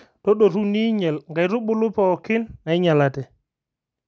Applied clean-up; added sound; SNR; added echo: none; none; none; none.